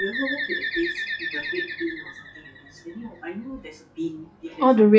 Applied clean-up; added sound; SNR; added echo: classical method log-MMSE.